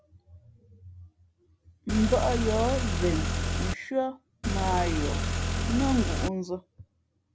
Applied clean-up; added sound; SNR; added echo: none; Car; -3 dB; none.